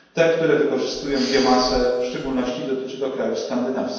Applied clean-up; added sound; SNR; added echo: none; Respiratory sounds; 12 dB; reverberation time 1.2 s.